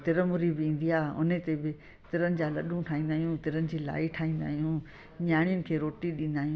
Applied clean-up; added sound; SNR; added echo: none; none; none; none.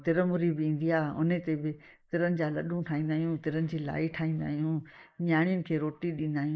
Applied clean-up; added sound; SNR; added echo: neural mask model Resemble Enhance denoiser.